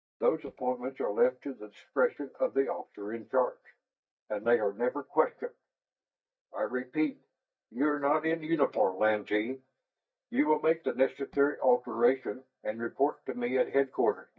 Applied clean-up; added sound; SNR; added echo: neural mask model DeepFilterNet 3.